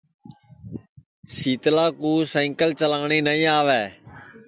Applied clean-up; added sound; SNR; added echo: none; none; none; none.